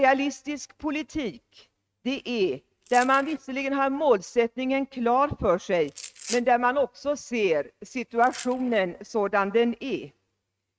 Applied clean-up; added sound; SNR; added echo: neural mask model RNNoise.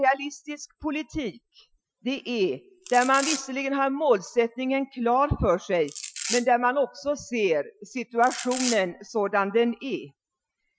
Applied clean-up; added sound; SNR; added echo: classical method Wiener filter.